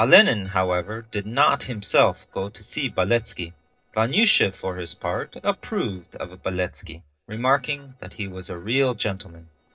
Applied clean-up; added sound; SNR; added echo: neural separator model SepFormer DNS4.